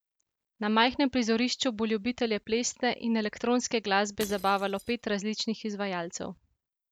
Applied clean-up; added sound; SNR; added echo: none; Shatter / Crushing; 19 dB; none.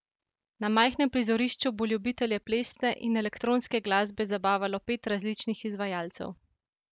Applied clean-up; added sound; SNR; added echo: none; none; none; none.